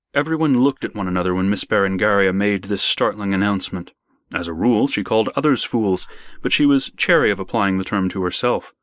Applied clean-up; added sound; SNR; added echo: neural mask model Resemble Enhance denoiser.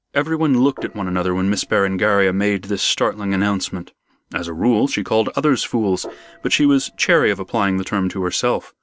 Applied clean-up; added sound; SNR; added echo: neural separator model SepFormer DNS4.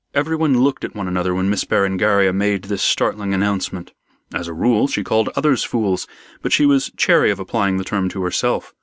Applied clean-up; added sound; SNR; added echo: none; none; none; none.